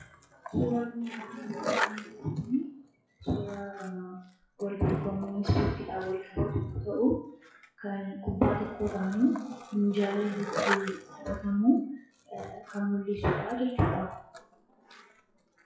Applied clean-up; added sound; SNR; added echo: classical method WPE with log-MMSE.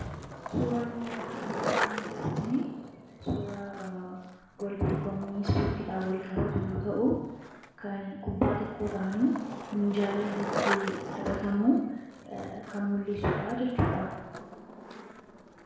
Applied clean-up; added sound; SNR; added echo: none; Skateboard; 7 dB; reverberation time 1.1 s.